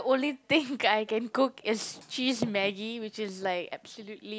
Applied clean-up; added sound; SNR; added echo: none; none; none; none.